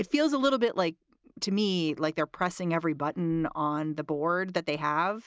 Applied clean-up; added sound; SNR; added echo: none; none; none; none.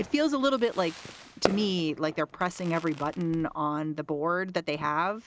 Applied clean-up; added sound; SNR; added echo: none; Fireworks; 12 dB; none.